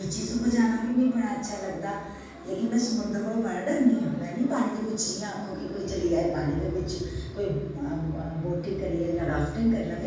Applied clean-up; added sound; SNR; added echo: none; none; none; reverberation time 1.2 s.